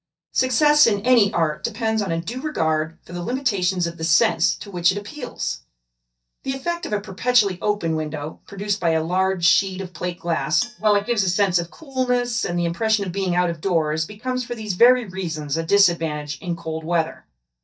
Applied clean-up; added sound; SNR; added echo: neural mask model DeepFilterNet 3.